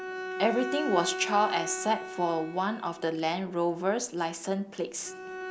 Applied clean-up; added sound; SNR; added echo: none; Bowed string instrument; 8 dB; none.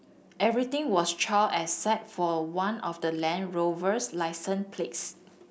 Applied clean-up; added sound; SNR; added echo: none; none; none; none.